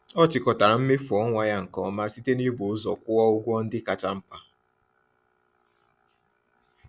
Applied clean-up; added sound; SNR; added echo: none; none; none; none.